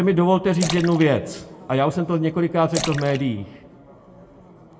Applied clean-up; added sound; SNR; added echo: none; Splash, splatter; 13 dB; reverberation time 0.6 s.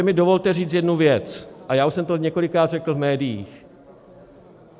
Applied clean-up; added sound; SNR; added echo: none; none; none; none.